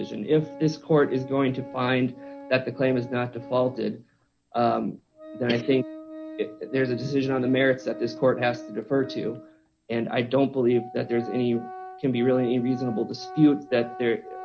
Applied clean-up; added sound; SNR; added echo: none; Organ; 16 dB; none.